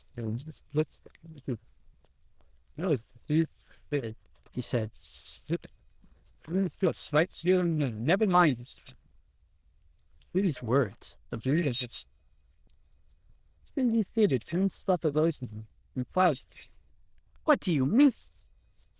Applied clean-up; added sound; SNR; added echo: neural diffusion model UNIVERSE++.